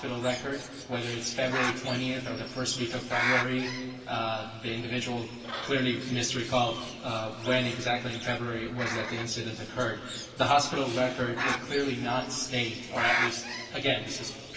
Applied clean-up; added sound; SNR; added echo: none; Bird; 6 dB; reverberation time 2.4 s.